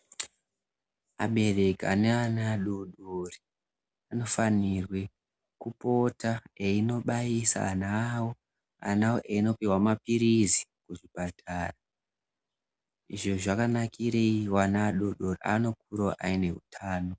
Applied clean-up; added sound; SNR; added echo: none; none; none; none.